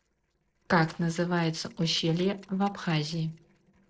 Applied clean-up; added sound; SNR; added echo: neural separator model SepFormer DNS4.